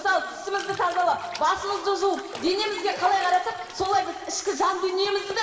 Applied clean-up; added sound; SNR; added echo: none; Bathtub (filling or washing); 16 dB; reverberation time 2.5 s.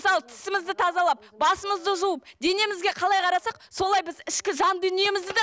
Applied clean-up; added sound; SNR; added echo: none; none; none; none.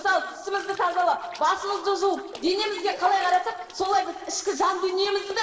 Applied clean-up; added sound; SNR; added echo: neural separator model SepFormer DNS4.